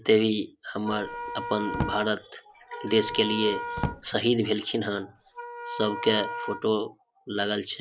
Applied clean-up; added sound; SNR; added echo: none; Wind instrument, woodwind instrument + Drawer open or close; 7 dB; none.